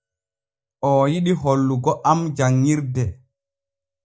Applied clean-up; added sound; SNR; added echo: neural mask model DeepFilterNet 3.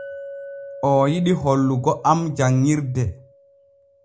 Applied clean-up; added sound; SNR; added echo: none; Chink, clink; 18 dB; none.